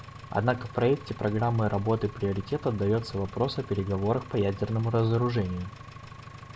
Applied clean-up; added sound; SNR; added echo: none; Engine; 16 dB; none.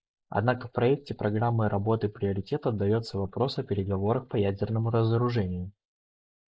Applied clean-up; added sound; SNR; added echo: neural mask model Resemble Enhance denoiser.